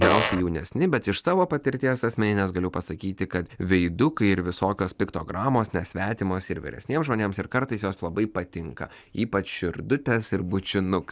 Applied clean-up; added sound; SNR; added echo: none; Fart; -2 dB; none.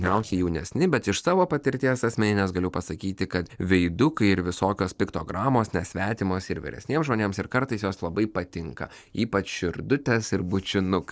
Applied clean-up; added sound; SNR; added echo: neural separator model SepFormer DNS4.